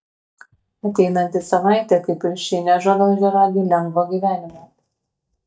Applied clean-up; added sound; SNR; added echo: neural mask model DeepFilterNet 3.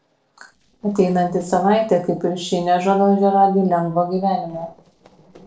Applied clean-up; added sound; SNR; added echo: neural separator model SepFormer DNS4.